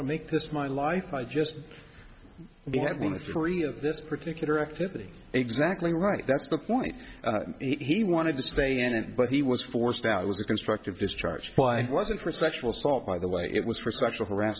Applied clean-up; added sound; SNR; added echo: none; none; none; none.